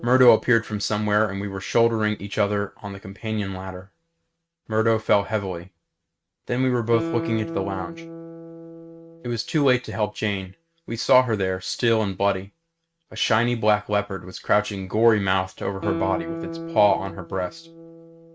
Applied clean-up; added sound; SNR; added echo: neural mask model RNNoise.